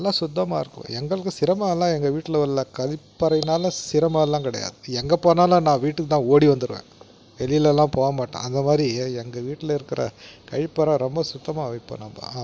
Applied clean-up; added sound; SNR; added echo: none; none; none; none.